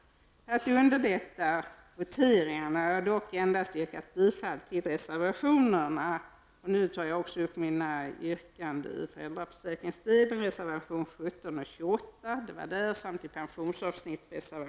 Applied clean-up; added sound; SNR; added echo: none; none; none; none.